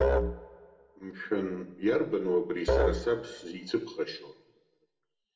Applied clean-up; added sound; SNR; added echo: none; Musical instrument; 1 dB; reverberation time 0.8 s.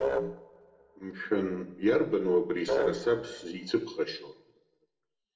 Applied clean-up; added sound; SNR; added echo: neural separator model SepFormer DNS4.